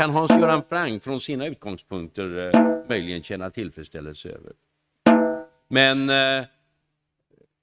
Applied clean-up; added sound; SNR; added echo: neural mask model RNNoise.